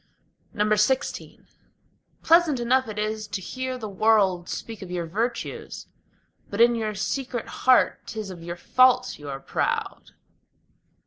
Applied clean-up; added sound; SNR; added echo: none; none; none; none.